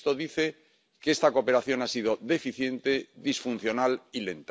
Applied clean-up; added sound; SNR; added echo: none; none; none; none.